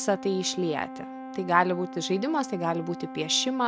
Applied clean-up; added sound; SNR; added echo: none; Brass instrument; 12 dB; none.